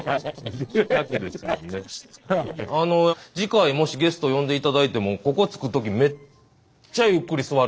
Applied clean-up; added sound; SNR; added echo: neural separator model SepFormer DNS4.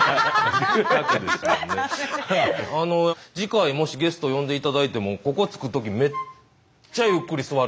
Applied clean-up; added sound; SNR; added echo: none; Wind instrument, woodwind instrument; 13 dB; none.